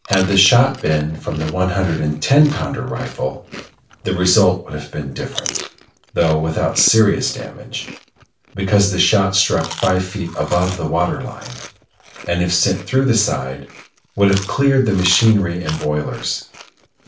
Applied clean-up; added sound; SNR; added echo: none; Chewing, mastication; 16 dB; reverberation time 0.3 s.